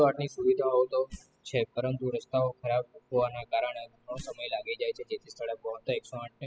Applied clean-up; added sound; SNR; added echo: classical method spectral subtraction.